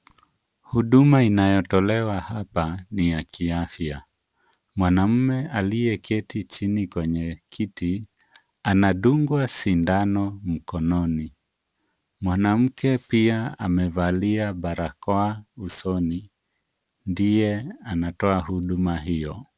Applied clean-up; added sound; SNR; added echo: none; none; none; none.